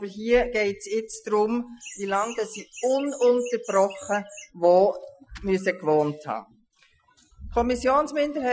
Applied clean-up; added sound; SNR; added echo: classical method Wiener filter.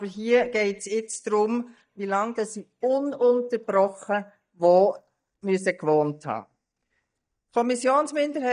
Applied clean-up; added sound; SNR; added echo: neural mask model DeepFilterNet 3.